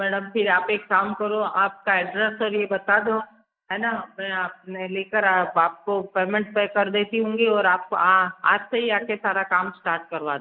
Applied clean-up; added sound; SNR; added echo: neural mask model Resemble Enhance denoiser.